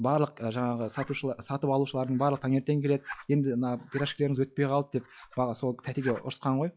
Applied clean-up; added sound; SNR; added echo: classical method log-MMSE.